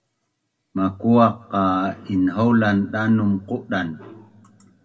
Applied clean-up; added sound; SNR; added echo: none; none; none; reverberation time 0.3 s.